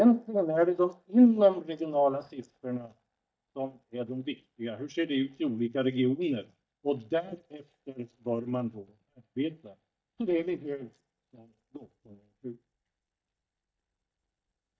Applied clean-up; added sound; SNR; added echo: neural mask model DeepFilterNet 3.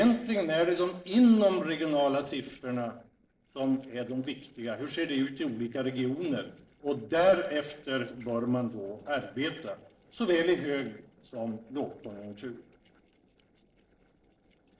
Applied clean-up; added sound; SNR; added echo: neural separator model SepFormer DNS4.